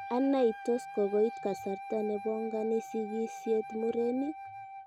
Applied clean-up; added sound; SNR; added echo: none; Wind instrument, woodwind instrument; 11 dB; none.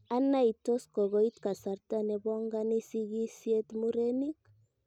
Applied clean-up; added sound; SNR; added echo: none; none; none; none.